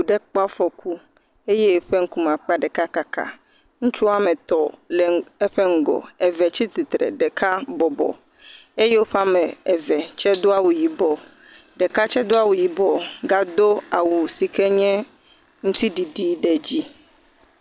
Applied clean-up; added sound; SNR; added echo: none; Gunshot, gunfire; 19 dB; none.